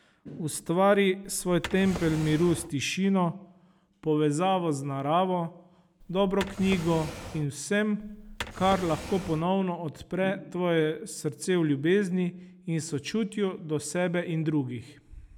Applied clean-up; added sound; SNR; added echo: none; Drawer open or close; 12 dB; none.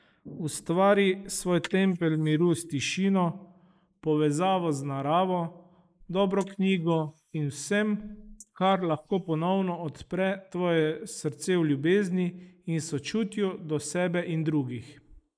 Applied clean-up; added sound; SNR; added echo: neural mask model Resemble Enhance denoiser.